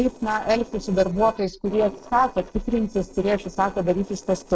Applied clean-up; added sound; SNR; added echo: neural separator model SepFormer DNS4.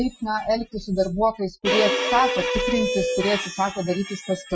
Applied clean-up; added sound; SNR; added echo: classical method Wiener filter.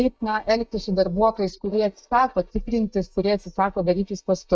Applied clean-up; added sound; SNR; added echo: neural mask model DeepFilterNet 3.